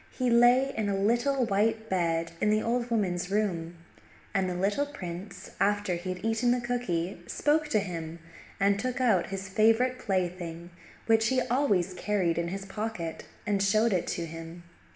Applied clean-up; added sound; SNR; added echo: none; none; none; reverberation time 0.7 s.